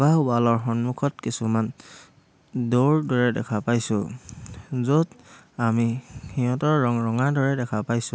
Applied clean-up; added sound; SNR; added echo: none; none; none; none.